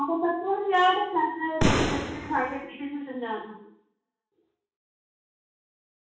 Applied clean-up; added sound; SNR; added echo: none; Boom; -3 dB; reverberation time 0.6 s.